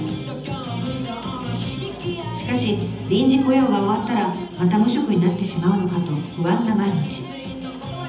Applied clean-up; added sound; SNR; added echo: none; none; none; reverberation time 0.8 s.